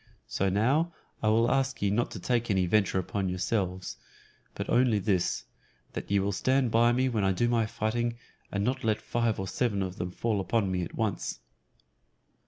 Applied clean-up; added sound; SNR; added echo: none; none; none; none.